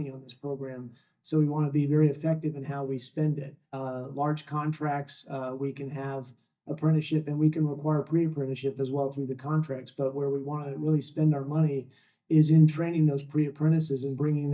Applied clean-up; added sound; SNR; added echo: neural mask model DeepFilterNet 3.